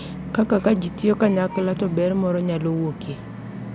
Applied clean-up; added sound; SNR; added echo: none; Musical instrument; 11 dB; none.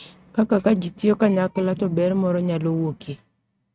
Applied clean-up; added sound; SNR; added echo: neural mask model RNNoise.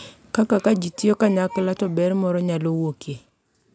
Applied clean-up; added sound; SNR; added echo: none; none; none; none.